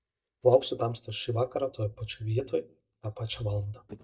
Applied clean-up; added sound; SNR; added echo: neural mask model DeepFilterNet 3.